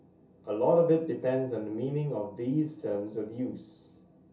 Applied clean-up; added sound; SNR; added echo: none; none; none; reverberation time 0.3 s.